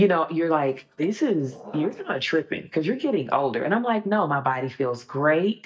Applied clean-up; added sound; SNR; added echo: neural mask model DeepFilterNet 3.